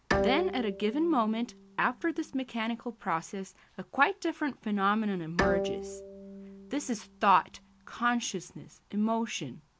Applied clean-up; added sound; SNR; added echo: none; Bowed string instrument; 6 dB; none.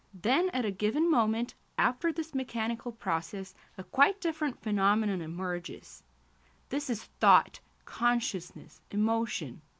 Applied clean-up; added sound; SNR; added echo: none; none; none; none.